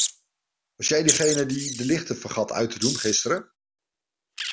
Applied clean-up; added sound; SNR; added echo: none; Wild animals; 4 dB; none.